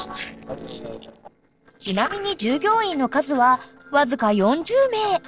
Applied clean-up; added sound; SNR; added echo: neural separator model SepFormer DNS4.